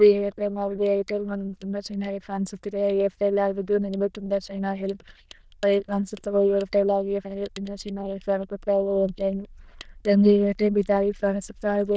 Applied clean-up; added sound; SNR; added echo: neural diffusion model UNIVERSE++.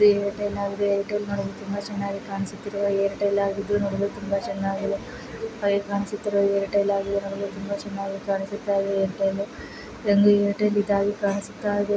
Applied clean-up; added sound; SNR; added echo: none; none; none; none.